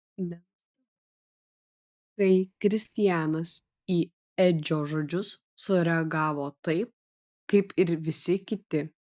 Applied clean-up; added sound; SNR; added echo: neural mask model DeepFilterNet 3.